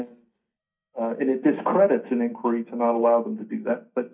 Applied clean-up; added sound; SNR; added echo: neural mask model DeepFilterNet 3.